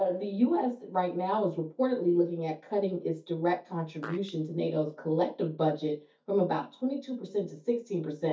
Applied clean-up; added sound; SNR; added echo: neural mask model DeepFilterNet 3.